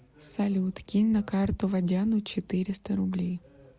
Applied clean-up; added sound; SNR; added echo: none; none; none; none.